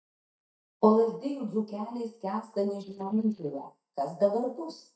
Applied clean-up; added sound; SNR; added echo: neural mask model DeepFilterNet 3.